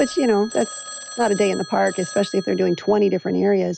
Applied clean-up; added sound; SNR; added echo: none; Telephone; 15 dB; none.